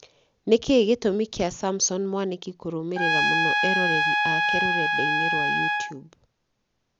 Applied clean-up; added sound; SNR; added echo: none; Trumpet; -3 dB; none.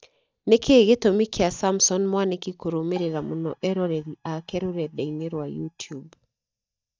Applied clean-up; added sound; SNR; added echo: neural mask model DeepFilterNet 3.